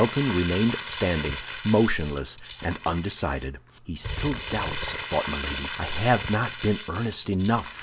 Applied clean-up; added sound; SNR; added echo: none; Crumpling, crinkling; 7 dB; none.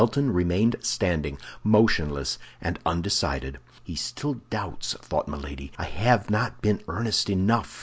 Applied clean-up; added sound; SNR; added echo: none; none; none; none.